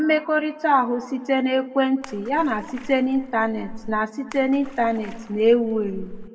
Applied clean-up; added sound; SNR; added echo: none; Splash, splatter; 16 dB; reverberation time 1.0 s.